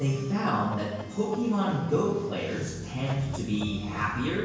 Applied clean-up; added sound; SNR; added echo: none; Chicken, rooster; 19 dB; reverberation time 1.0 s.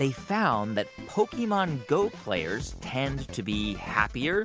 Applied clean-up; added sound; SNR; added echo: none; none; none; none.